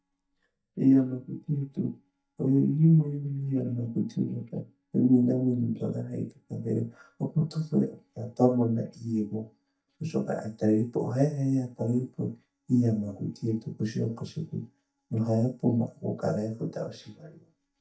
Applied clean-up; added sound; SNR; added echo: neural mask model DeepFilterNet 3.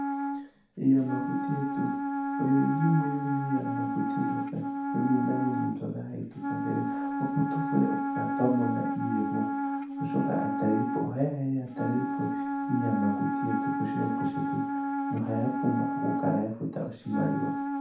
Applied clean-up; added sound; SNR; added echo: none; Wind instrument, woodwind instrument; 1 dB; reverberation time 0.7 s.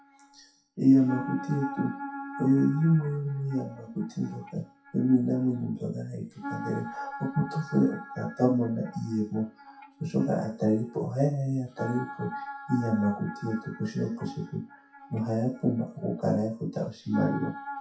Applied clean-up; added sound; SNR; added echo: classical method WPE with log-MMSE.